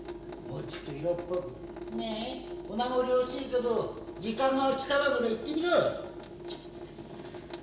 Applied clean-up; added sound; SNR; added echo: none; Drip / Sink (filling or washing) / Water tap, faucet; 11 dB; reverberation time 0.8 s.